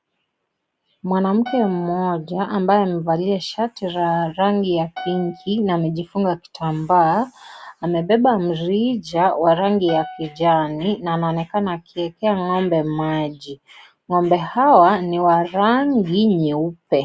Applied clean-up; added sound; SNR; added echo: none; Piano; 17 dB; none.